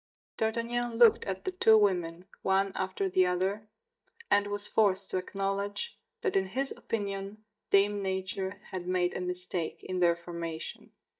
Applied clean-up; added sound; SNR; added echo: neural mask model DeepFilterNet 3.